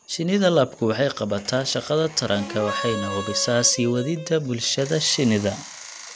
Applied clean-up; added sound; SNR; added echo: none; Harmonica; 11 dB; none.